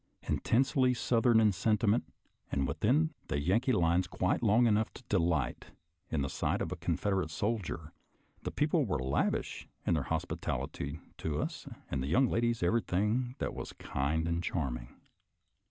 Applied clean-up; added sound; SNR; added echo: none; none; none; none.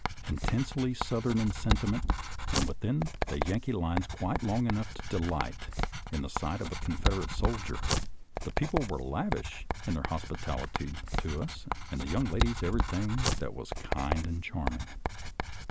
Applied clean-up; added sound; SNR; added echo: none; Writing; 0 dB; none.